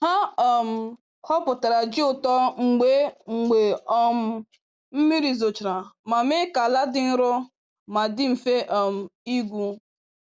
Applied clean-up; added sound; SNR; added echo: none; none; none; none.